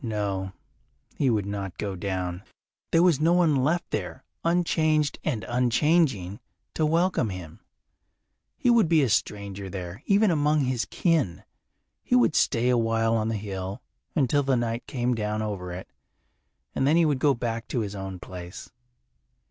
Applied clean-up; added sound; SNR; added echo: none; none; none; none.